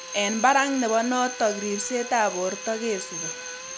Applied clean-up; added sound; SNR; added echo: none; Drill; 9 dB; none.